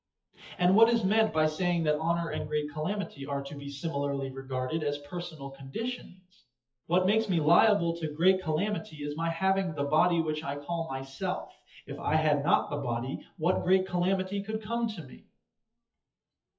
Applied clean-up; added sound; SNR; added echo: classical method WPE with log-MMSE.